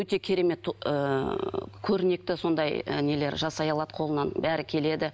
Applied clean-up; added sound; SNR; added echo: none; none; none; none.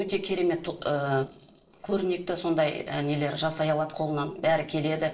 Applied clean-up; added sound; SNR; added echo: neural separator model SepFormer DNS4.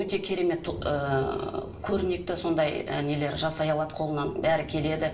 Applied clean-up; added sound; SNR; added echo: none; Thunder; 15 dB; reverberation time 0.4 s.